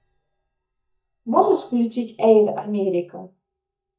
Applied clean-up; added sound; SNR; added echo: neural mask model DeepFilterNet 3.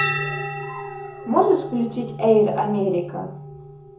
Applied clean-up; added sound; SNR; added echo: none; Bell; 8 dB; reverberation time 0.6 s.